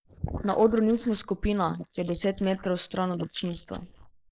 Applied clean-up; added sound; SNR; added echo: neural mask model Resemble Enhance denoiser.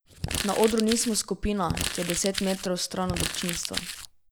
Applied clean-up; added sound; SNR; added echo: none; Crumpling, crinkling; 6 dB; none.